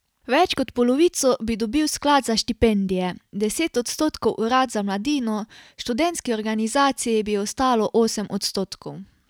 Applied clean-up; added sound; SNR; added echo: none; none; none; none.